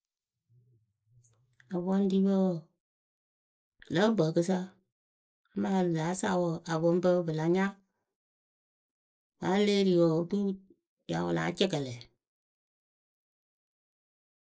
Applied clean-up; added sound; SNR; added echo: neural mask model Resemble Enhance denoiser.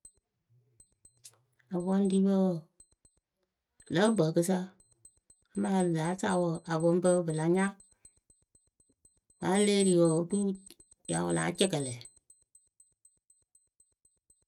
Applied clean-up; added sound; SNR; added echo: neural mask model RNNoise.